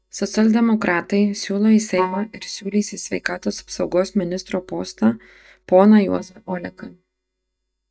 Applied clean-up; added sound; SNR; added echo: neural mask model DeepFilterNet 3.